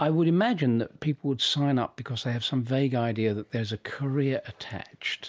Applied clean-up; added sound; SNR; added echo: none; none; none; none.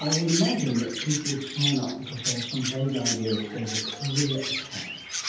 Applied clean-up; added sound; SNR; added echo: none; Chirp, tweet; 4 dB; reverberation time 0.8 s.